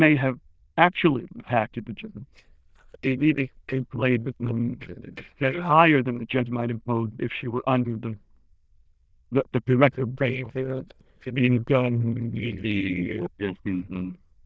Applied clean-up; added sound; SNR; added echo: neural diffusion model UNIVERSE++.